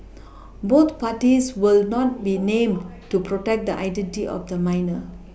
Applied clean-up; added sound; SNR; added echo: none; none; none; none.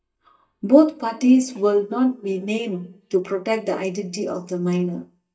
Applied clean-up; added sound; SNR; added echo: neural mask model DeepFilterNet 3.